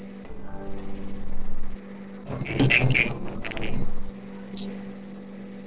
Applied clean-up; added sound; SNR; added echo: neural separator model SepFormer DNS4.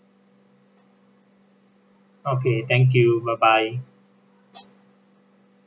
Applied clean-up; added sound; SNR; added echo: none; none; none; none.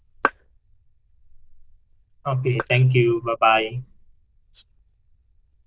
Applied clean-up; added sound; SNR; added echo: neural diffusion model UNIVERSE++.